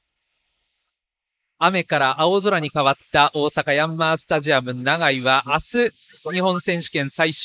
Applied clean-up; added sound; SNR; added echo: neural mask model Resemble Enhance denoiser.